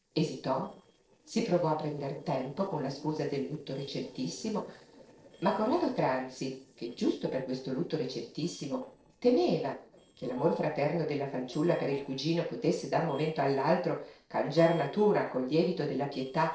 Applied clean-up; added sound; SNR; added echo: neural separator model SepFormer DNS4.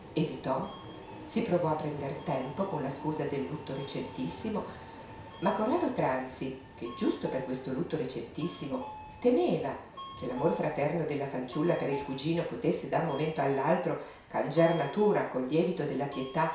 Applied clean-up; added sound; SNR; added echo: none; Subway, metro, underground; 15 dB; reverberation time 0.6 s.